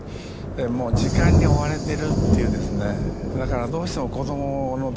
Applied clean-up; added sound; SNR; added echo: none; Thunder; -5 dB; none.